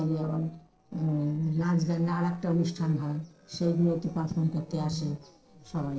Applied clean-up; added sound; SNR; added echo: neural separator model SepFormer DNS4.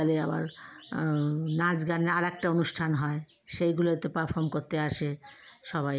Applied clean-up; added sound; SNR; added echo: none; none; none; none.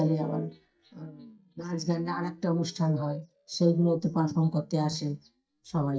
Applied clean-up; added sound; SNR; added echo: neural mask model DeepFilterNet 3.